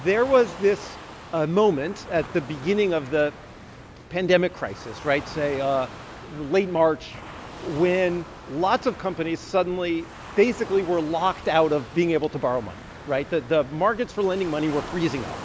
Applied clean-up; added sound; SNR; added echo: none; Waves, surf; 16 dB; none.